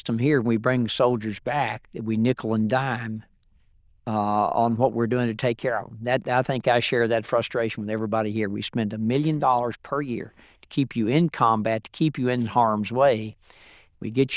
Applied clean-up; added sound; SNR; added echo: neural diffusion model UNIVERSE++.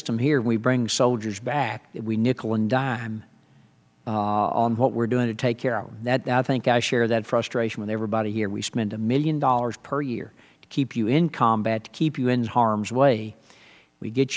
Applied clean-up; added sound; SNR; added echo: none; none; none; none.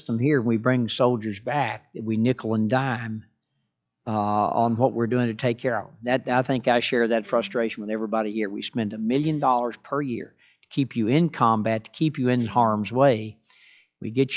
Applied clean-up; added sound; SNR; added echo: classical method log-MMSE.